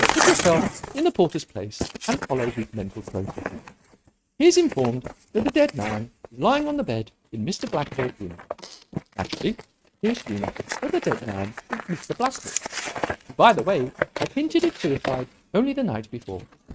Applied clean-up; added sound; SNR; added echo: neural mask model RNNoise.